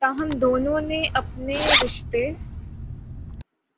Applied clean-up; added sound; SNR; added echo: none; Zipper (clothing); 1 dB; none.